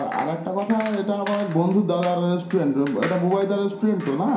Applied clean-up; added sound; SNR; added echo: none; Chink, clink; 10 dB; reverberation time 0.5 s.